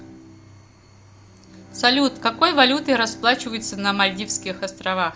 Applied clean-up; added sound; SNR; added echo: none; Bowed string instrument; 18 dB; none.